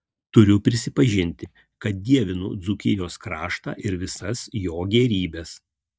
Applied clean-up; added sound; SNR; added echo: neural mask model DeepFilterNet 3.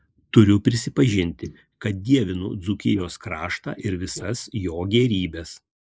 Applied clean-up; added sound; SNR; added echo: neural mask model Resemble Enhance denoiser.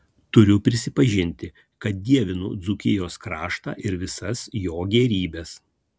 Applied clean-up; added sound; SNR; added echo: none; none; none; none.